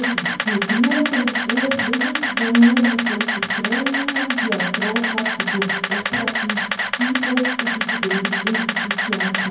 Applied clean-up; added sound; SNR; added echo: none; Camera; 1 dB; reverberation time 0.9 s.